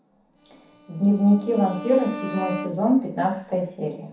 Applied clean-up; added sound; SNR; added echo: none; Bowed string instrument; 14 dB; reverberation time 0.7 s.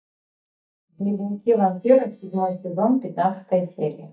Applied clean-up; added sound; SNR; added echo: neural mask model DeepFilterNet 3.